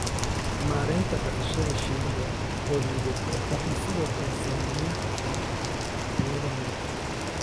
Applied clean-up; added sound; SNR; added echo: none; Rain; -5 dB; none.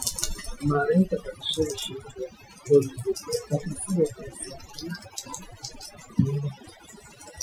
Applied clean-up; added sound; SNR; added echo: classical method Wiener filter.